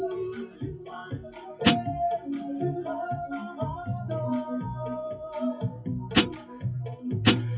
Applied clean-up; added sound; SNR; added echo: classical method WPE with log-MMSE.